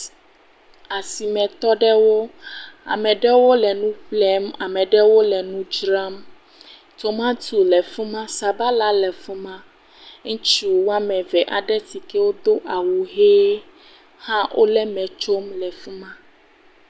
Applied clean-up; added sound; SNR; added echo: none; none; none; none.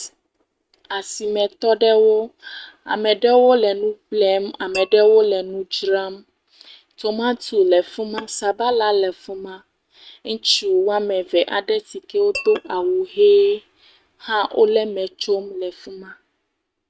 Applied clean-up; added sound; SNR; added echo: neural mask model RNNoise.